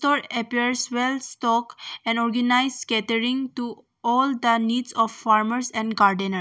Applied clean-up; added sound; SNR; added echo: none; none; none; none.